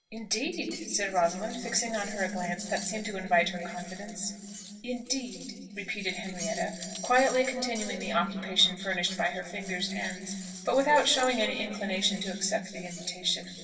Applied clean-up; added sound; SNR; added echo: none; Cutlery, silverware; 16 dB; reverberation time 2.5 s.